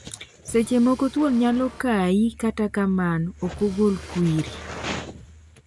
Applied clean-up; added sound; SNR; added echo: none; Drum kit; 19 dB; none.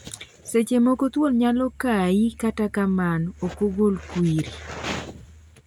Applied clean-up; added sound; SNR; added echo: none; none; none; none.